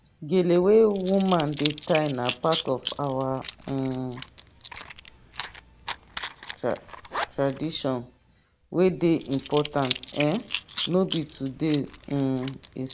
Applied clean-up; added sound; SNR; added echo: none; Coin (dropping) / Zipper (clothing); 12 dB; none.